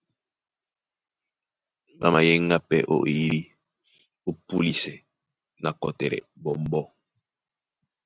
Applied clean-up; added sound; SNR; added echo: none; none; none; none.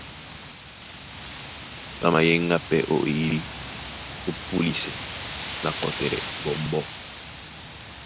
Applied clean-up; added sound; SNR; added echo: none; Wind; 9 dB; none.